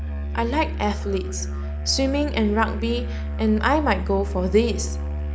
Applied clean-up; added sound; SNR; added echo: none; Musical instrument; 3 dB; none.